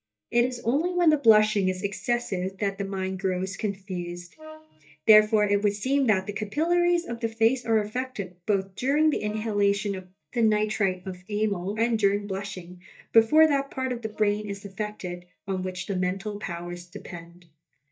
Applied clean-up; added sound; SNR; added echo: neural mask model DeepFilterNet 3.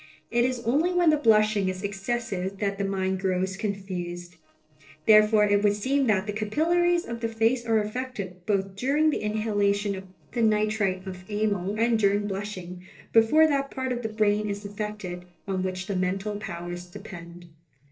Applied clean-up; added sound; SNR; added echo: neural separator model SepFormer DNS4.